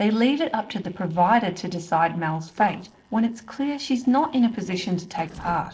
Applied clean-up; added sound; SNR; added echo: neural separator model SepFormer DNS4.